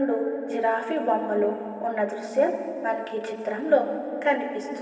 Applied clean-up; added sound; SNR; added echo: none; none; none; reverberation time 2.6 s.